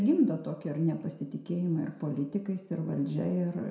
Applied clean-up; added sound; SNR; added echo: none; none; none; reverberation time 0.6 s.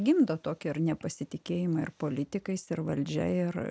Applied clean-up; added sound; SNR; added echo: none; none; none; none.